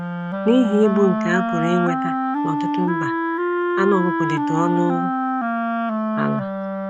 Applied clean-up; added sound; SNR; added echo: none; Wind instrument, woodwind instrument; 0 dB; none.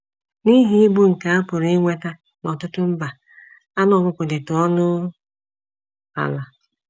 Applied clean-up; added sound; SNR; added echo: none; none; none; none.